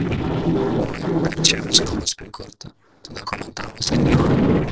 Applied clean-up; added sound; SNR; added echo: neural separator model SepFormer DNS4.